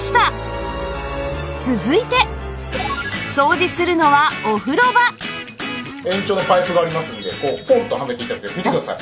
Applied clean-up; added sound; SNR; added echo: none; none; none; none.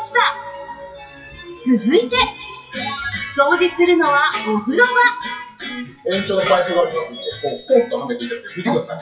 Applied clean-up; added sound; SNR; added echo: classical method WPE with log-MMSE.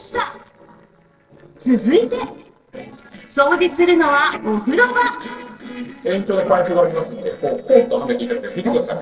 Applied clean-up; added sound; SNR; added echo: neural separator model SepFormer DNS4.